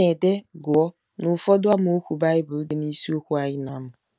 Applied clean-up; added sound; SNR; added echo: none; none; none; none.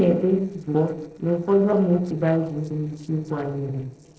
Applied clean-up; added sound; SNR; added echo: neural separator model SepFormer DNS4.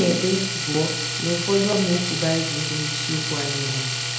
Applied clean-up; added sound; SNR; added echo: none; Domestic sounds, home sounds; 2 dB; reverberation time 0.8 s.